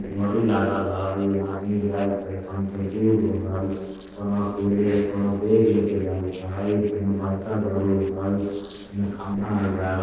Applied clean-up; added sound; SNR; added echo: neural separator model SepFormer DNS4.